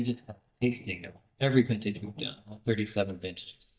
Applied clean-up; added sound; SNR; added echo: neural mask model DeepFilterNet 3.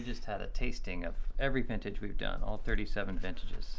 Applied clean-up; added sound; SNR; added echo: none; none; none; none.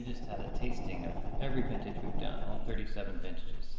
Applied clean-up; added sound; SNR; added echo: none; Fire; 13 dB; reverberation time 2.1 s.